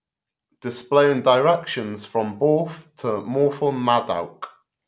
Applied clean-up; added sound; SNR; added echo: none; none; none; none.